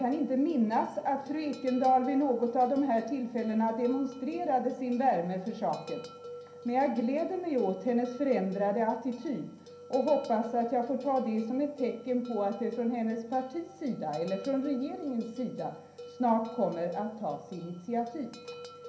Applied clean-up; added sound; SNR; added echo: none; Bell; 17 dB; reverberation time 0.6 s.